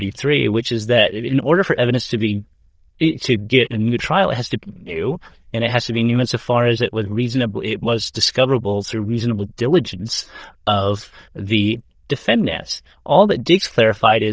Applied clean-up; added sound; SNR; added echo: neural diffusion model UNIVERSE++.